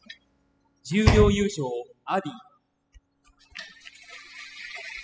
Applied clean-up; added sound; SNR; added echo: classical method spectral subtraction.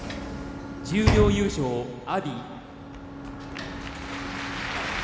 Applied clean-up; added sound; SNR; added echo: none; Sliding door / Slam; 1 dB; none.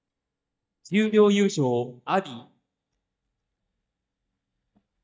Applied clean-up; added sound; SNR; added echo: neural mask model DeepFilterNet 3.